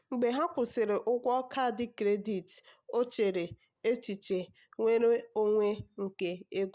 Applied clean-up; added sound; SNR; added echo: none; none; none; none.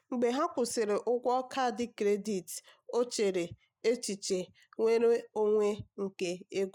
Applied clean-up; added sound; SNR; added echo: neural mask model Resemble Enhance denoiser.